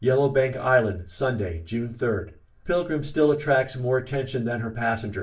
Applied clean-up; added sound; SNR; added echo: none; none; none; reverberation time 0.3 s.